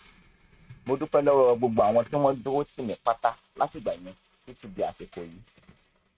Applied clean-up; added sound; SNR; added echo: neural mask model RNNoise.